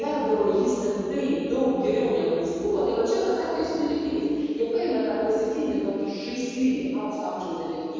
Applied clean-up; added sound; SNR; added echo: none; none; none; reverberation time 2.1 s.